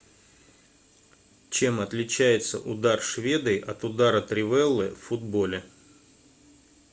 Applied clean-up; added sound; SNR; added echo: none; none; none; none.